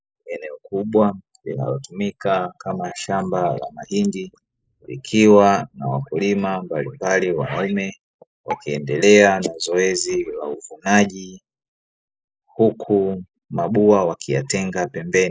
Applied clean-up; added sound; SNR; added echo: neural mask model Resemble Enhance denoiser.